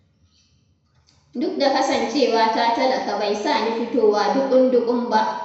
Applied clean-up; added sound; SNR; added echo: none; none; none; reverberation time 1.0 s.